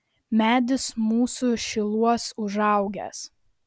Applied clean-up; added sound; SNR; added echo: none; none; none; none.